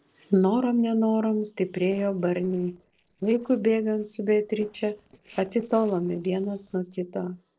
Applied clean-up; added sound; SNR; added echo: neural separator model SepFormer DNS4.